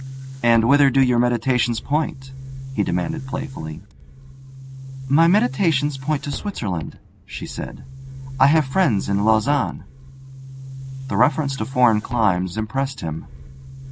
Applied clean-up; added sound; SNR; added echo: none; Boom; 12 dB; none.